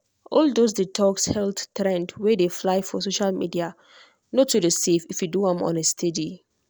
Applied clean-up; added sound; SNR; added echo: none; none; none; none.